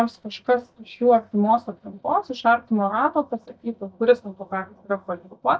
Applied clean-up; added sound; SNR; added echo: neural mask model DeepFilterNet 3.